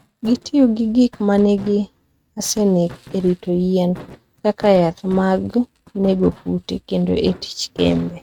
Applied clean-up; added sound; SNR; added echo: neural mask model RNNoise.